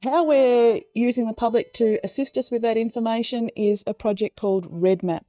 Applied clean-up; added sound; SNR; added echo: neural mask model DeepFilterNet 3.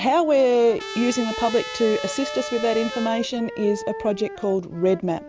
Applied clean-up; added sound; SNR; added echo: none; Trumpet + Wind instrument, woodwind instrument; 11 dB; none.